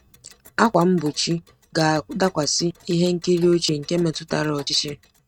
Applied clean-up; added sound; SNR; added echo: neural mask model RNNoise.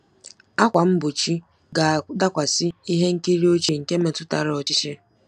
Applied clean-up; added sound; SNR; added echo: none; none; none; none.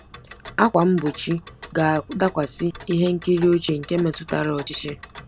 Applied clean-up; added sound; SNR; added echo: none; Tick; 17 dB; none.